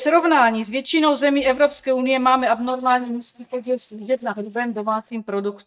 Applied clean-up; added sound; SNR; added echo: neural mask model DeepFilterNet 3.